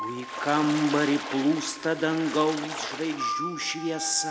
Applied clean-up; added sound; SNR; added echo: none; Water / Splash, splatter; 11 dB; none.